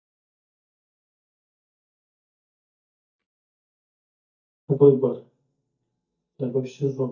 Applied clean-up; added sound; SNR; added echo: neural mask model DeepFilterNet 3.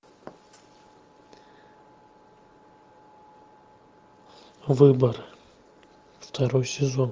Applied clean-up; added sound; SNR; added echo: none; none; none; none.